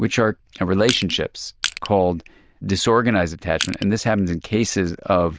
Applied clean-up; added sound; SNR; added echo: neural diffusion model UNIVERSE++.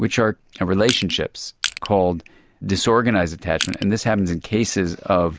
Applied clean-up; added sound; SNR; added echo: none; Crushing; 9 dB; none.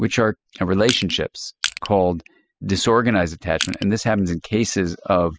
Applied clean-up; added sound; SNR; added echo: classical method spectral subtraction.